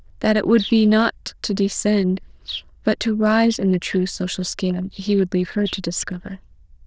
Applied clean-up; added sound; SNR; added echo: neural diffusion model UNIVERSE++.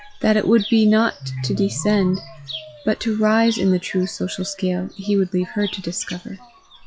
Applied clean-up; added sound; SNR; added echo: classical method log-MMSE.